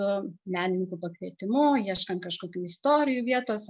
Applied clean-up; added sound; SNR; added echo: none; none; none; none.